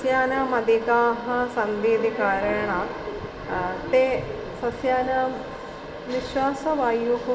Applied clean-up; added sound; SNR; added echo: none; none; none; reverberation time 2.8 s.